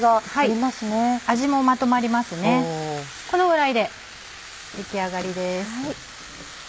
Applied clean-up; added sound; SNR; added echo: none; none; none; none.